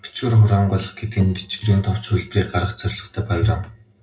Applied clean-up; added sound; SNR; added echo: neural separator model SepFormer DNS4.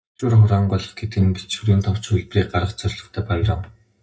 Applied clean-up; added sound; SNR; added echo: neural mask model DeepFilterNet 3.